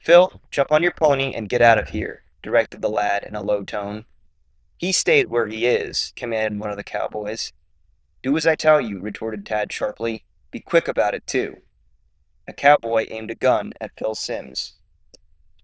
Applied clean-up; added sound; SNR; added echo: neural diffusion model UNIVERSE++.